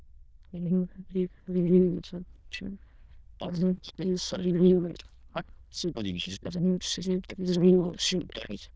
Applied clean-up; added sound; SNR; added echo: neural diffusion model UNIVERSE++.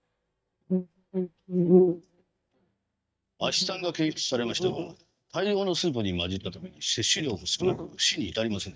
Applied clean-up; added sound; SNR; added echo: neural mask model DeepFilterNet 3.